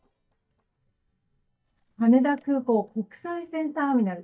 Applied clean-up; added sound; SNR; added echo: neural mask model DeepFilterNet 3.